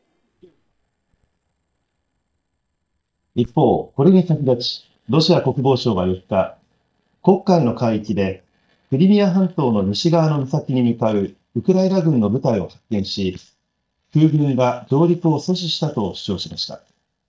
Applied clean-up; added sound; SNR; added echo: neural mask model DeepFilterNet 3.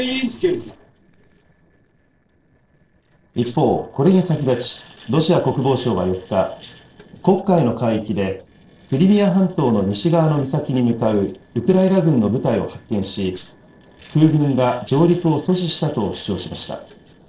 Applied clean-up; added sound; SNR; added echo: neural separator model SepFormer DNS4.